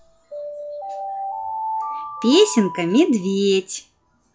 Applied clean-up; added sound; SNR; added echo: classical method log-MMSE.